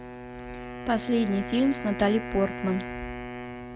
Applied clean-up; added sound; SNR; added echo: none; Wind instrument, woodwind instrument; 8 dB; none.